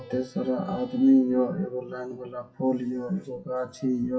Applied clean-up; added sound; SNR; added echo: classical method WPE with log-MMSE.